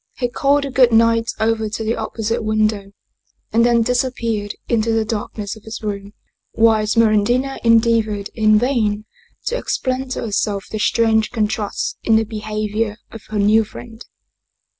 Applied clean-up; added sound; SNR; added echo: none; none; none; none.